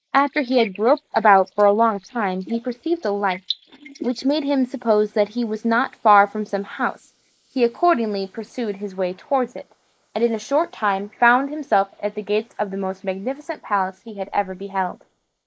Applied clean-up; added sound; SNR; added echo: neural mask model Resemble Enhance denoiser.